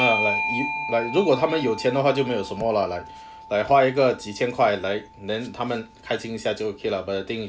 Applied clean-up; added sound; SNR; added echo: none; Bell / Doorbell; 9 dB; none.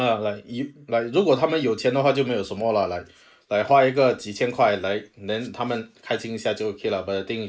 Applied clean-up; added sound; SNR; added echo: neural mask model Resemble Enhance denoiser.